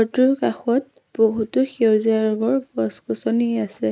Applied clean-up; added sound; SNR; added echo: neural mask model Resemble Enhance denoiser.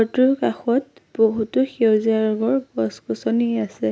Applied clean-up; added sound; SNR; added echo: none; none; none; none.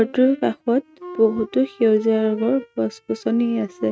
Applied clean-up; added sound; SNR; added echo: neural mask model RNNoise.